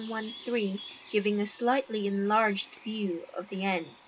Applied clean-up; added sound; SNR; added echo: none; Bird; 19 dB; reverberation time 0.2 s.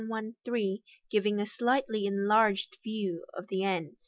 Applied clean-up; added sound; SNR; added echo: none; none; none; none.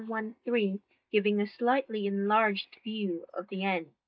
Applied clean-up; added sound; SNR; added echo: neural mask model DeepFilterNet 3.